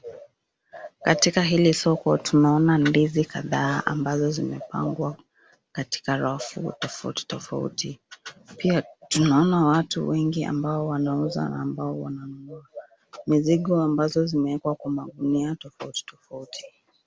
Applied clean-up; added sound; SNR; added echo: none; none; none; none.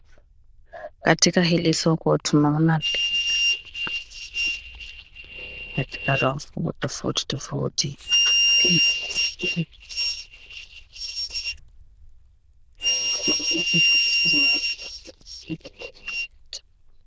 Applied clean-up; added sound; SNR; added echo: neural diffusion model UNIVERSE++.